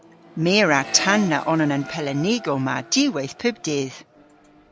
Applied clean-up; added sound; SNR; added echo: none; Accelerating, revving, vroom; 16 dB; none.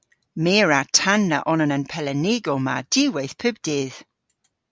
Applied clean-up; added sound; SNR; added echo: none; none; none; none.